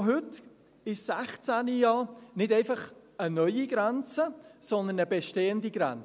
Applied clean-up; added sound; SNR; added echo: none; none; none; none.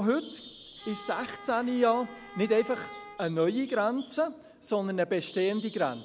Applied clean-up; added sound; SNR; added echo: none; Bird + Bowed string instrument; 18 dB; none.